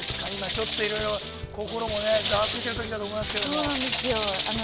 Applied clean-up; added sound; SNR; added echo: none; Rattle / Rattle (instrument); 3 dB; none.